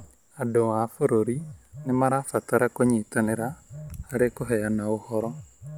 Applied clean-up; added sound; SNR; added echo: none; Telephone; 20 dB; none.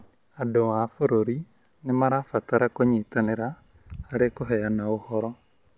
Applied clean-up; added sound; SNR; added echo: none; none; none; none.